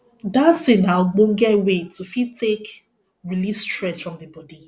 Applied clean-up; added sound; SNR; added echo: none; none; none; none.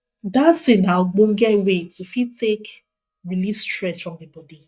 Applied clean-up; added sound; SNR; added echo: neural mask model DeepFilterNet 3.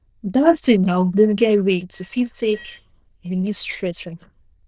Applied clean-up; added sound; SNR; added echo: neural diffusion model UNIVERSE++.